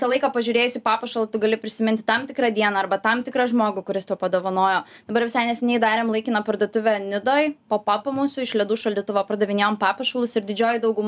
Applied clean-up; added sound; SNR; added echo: none; none; none; none.